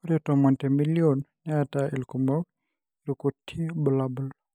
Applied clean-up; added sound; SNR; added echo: none; none; none; none.